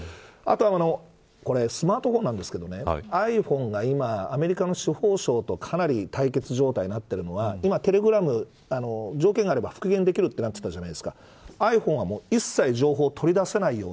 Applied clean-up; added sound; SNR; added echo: none; none; none; none.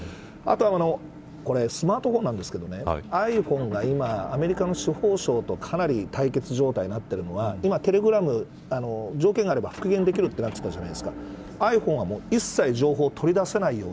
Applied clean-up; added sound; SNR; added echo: none; Motor vehicle (road) / Engine; 16 dB; none.